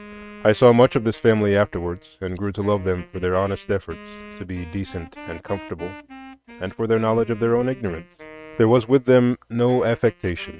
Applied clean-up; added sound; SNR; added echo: neural mask model RNNoise.